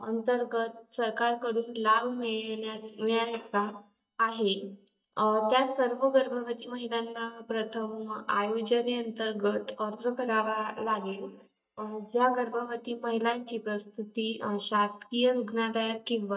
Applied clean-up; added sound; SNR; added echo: neural mask model DeepFilterNet 3.